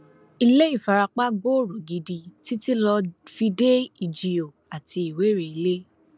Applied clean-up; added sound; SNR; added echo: none; none; none; none.